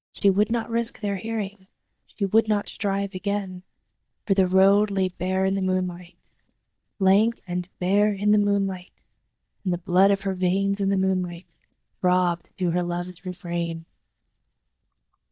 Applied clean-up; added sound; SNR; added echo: neural mask model DeepFilterNet 3.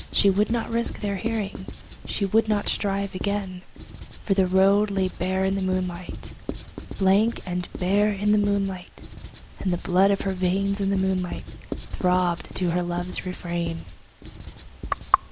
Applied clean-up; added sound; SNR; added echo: none; Writing; 12 dB; none.